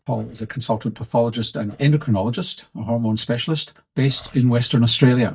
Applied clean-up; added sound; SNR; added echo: neural mask model DeepFilterNet 3.